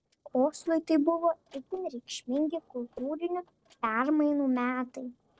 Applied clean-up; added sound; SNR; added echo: neural separator model SepFormer DNS4.